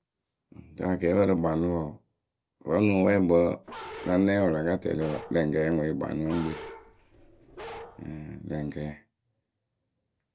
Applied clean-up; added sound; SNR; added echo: none; Bark; 15 dB; none.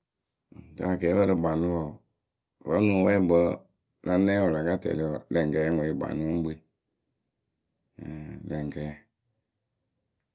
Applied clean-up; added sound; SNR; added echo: none; none; none; none.